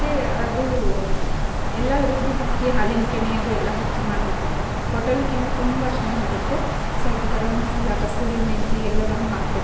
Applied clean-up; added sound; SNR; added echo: none; Wind; -5 dB; reverberation time 1.0 s.